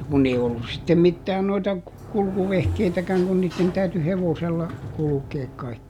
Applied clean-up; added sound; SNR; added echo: none; Sliding door; 15 dB; none.